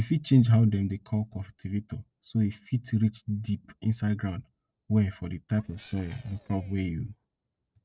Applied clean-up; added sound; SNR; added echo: neural separator model SepFormer DNS4.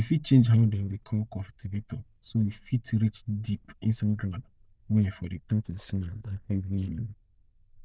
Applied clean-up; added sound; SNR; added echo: neural diffusion model UNIVERSE++.